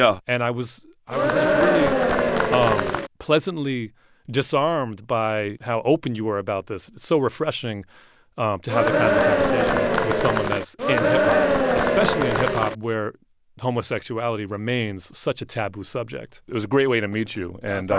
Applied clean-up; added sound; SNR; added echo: none; Cheering; -5 dB; none.